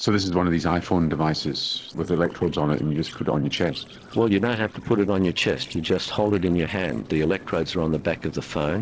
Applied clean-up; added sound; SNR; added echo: neural separator model SepFormer DNS4.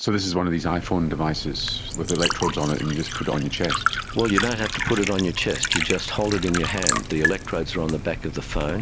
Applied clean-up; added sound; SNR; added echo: none; Liquid; 4 dB; none.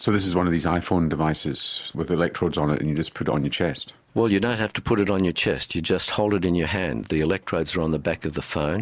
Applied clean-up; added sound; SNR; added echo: none; none; none; none.